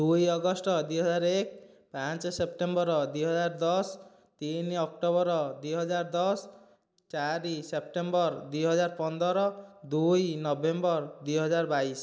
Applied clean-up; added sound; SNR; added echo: none; none; none; none.